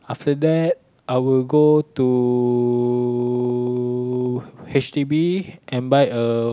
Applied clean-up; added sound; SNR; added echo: none; none; none; none.